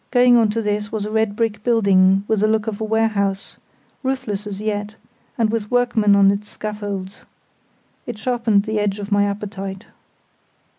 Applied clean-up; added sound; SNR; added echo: none; none; none; none.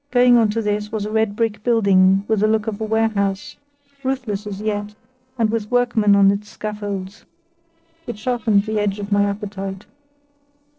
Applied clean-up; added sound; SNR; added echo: neural separator model SepFormer DNS4.